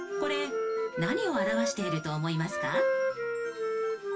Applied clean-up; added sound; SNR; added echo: none; Wind instrument, woodwind instrument; -2 dB; reverberation time 0.1 s.